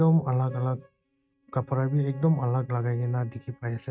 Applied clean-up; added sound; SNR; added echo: neural mask model RNNoise.